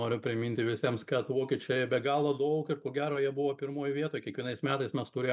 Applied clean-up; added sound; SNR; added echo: none; none; none; none.